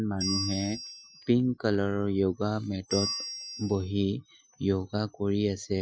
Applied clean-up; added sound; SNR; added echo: classical method Wiener filter.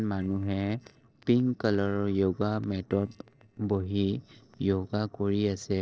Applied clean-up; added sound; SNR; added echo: neural separator model SepFormer DNS4.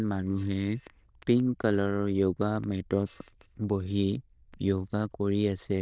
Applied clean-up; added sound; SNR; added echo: neural diffusion model UNIVERSE++.